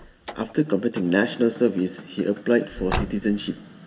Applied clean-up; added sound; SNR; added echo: none; Car; 12 dB; reverberation time 2.1 s.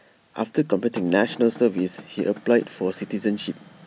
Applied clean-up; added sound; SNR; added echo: none; none; none; none.